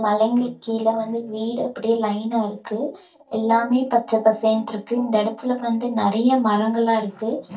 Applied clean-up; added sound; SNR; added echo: neural mask model DeepFilterNet 3.